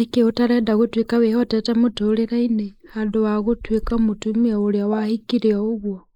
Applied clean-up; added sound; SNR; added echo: neural mask model Resemble Enhance denoiser.